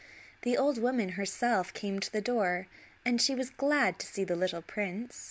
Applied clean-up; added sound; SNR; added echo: none; none; none; none.